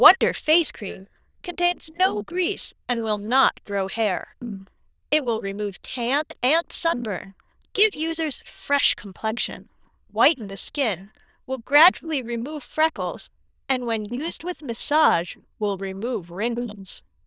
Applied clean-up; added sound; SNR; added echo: neural diffusion model UNIVERSE++.